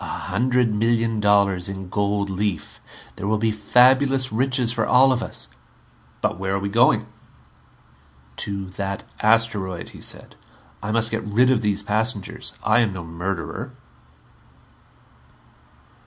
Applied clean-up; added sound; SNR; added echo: none; none; none; none.